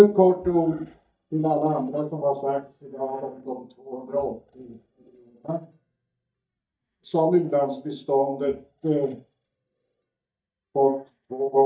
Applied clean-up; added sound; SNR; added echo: neural mask model DeepFilterNet 3.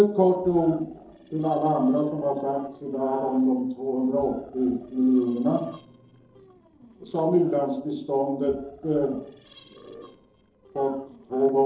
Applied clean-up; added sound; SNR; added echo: neural separator model SepFormer DNS4.